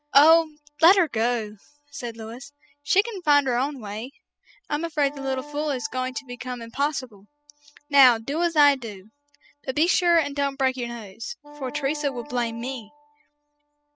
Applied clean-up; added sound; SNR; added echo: classical method spectral subtraction.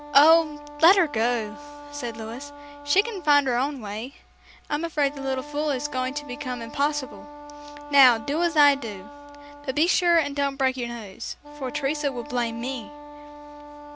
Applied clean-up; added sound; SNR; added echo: none; Wind instrument, woodwind instrument; 15 dB; none.